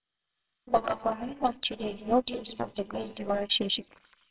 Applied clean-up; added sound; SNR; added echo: neural separator model SepFormer WHAMR!.